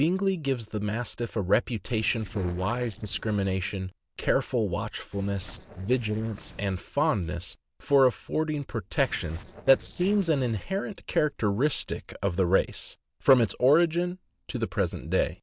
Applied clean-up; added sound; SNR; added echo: neural separator model SepFormer DNS4.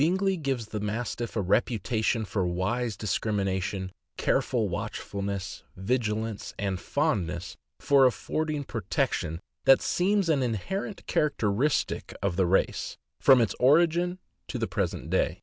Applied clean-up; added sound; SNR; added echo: none; none; none; none.